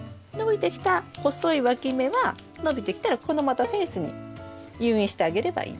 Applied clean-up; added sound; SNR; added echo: none; Scissors + Bowed string instrument; 13 dB; none.